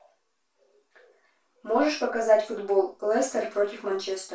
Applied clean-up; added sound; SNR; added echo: none; none; none; reverberation time 0.2 s.